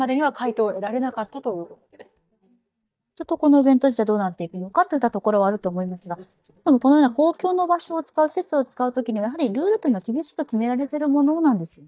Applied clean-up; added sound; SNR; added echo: neural mask model DeepFilterNet 3.